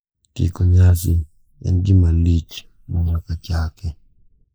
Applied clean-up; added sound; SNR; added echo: neural mask model Resemble Enhance denoiser.